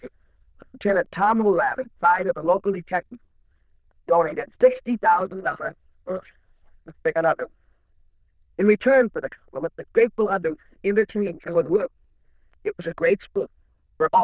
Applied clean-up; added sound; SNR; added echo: neural diffusion model UNIVERSE++.